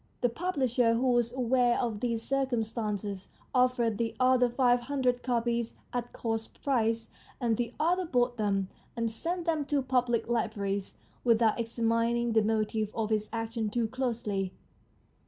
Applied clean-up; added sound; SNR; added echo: none; none; none; none.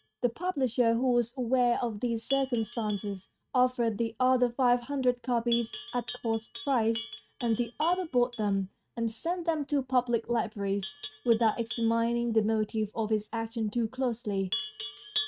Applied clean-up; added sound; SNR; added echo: neural mask model RNNoise.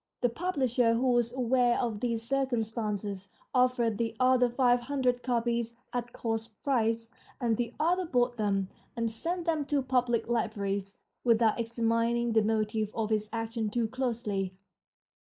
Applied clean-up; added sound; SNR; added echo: neural mask model Resemble Enhance denoiser.